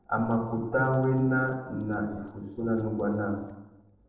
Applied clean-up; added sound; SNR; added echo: neural separator model SepFormer DNS4.